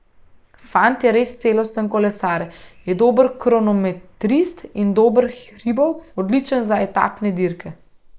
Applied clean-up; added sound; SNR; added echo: neural mask model Resemble Enhance denoiser.